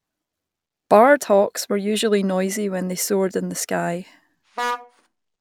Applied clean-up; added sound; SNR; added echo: none; Vehicle horn, car horn, honking; 11 dB; none.